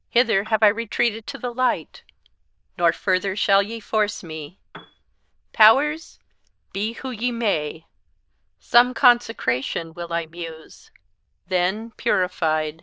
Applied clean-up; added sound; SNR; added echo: neural diffusion model UNIVERSE++.